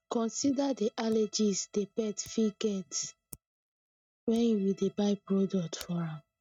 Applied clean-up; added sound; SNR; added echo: neural mask model RNNoise.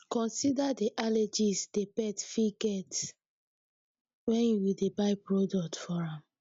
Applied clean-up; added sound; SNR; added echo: none; none; none; none.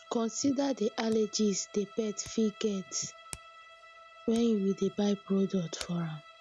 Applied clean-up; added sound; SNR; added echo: none; Bowed string instrument + Hands; 19 dB; none.